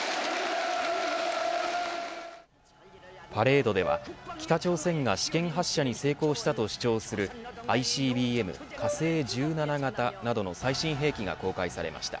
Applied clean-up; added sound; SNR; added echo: none; Brass instrument; 10 dB; none.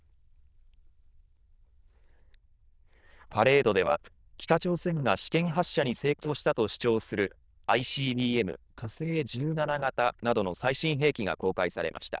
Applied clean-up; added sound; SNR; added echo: neural diffusion model UNIVERSE++.